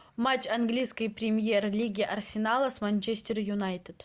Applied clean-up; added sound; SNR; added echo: none; none; none; none.